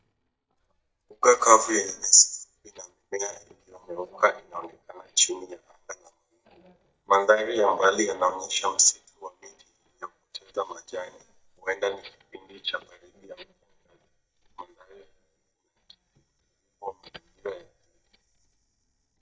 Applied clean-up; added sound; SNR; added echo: neural mask model DeepFilterNet 3.